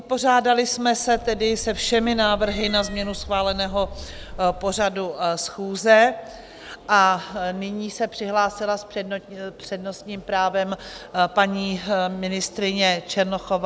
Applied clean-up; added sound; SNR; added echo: none; Cat; 13 dB; none.